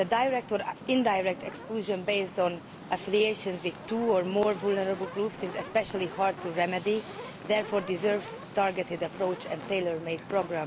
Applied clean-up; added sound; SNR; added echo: none; Fire; 13 dB; none.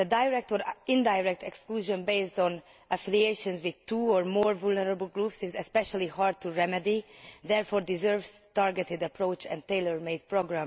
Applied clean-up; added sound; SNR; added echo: none; none; none; none.